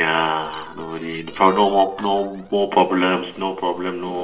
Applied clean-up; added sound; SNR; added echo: neural separator model SepFormer DNS4.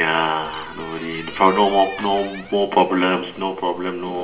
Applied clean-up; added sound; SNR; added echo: none; Squeak; 17 dB; reverberation time 1.4 s.